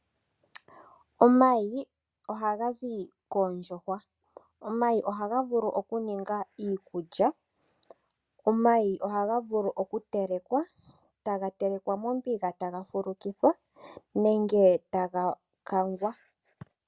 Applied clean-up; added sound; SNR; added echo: none; none; none; none.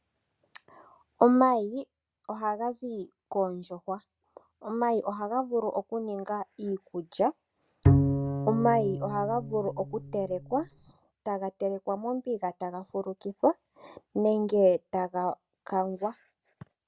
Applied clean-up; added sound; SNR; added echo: none; Bowed string instrument; -1 dB; none.